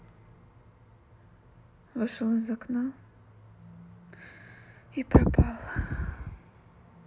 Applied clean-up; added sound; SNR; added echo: none; none; none; none.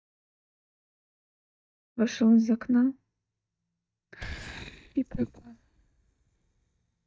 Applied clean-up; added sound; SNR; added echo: neural mask model DeepFilterNet 3.